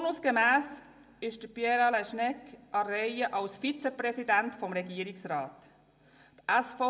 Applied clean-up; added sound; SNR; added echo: none; none; none; reverberation time 0.6 s.